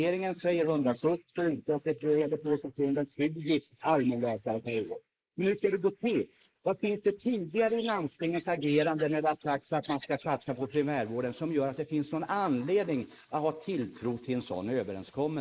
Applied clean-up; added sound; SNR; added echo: neural mask model Resemble Enhance denoiser.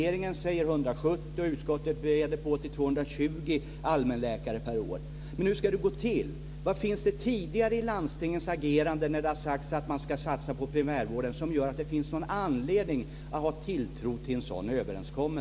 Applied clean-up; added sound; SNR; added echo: none; none; none; none.